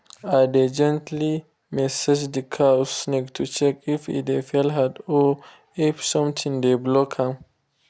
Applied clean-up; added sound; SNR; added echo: none; none; none; none.